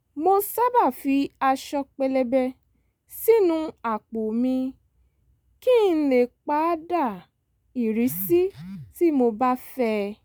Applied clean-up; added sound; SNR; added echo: none; none; none; none.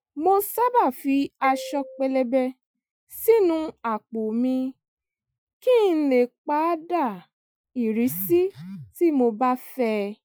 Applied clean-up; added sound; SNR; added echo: classical method Wiener filter.